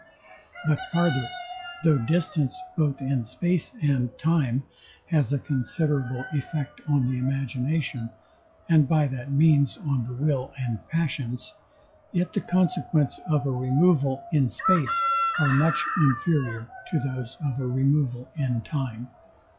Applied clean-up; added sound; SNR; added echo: classical method log-MMSE.